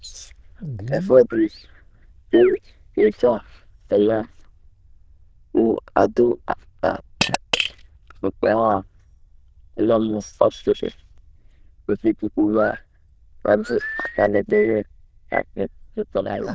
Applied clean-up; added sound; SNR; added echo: neural diffusion model UNIVERSE++.